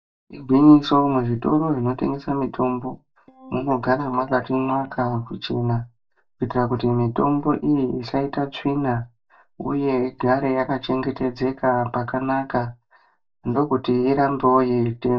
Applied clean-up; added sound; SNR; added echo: neural mask model DeepFilterNet 3.